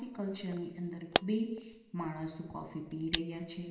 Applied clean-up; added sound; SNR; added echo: none; Camera; 0 dB; reverberation time 1.1 s.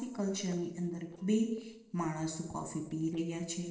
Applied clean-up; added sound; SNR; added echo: neural separator model SepFormer DNS4.